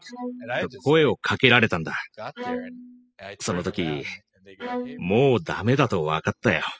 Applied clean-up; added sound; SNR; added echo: classical method spectral subtraction.